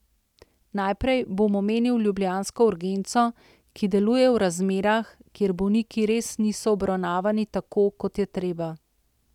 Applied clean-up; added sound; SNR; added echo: none; none; none; none.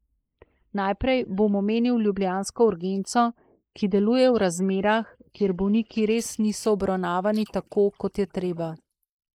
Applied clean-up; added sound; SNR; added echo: neural mask model Resemble Enhance denoiser.